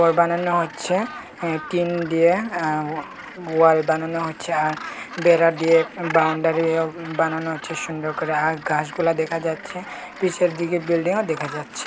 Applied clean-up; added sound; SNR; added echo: none; Gull, seagull; 15 dB; none.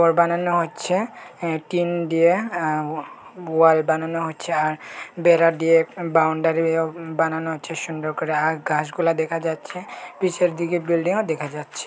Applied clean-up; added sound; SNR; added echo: none; none; none; none.